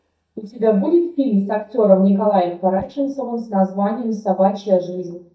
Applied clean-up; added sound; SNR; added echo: neural mask model DeepFilterNet 3.